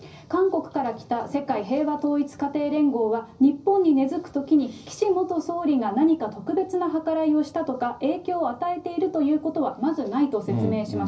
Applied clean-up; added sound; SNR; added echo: none; none; none; reverberation time 0.5 s.